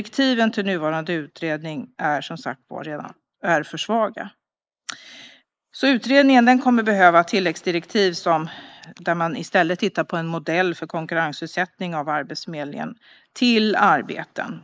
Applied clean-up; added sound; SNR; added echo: neural mask model Resemble Enhance denoiser.